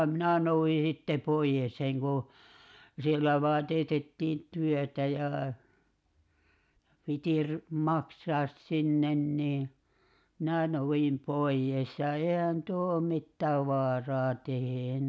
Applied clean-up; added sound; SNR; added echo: none; none; none; none.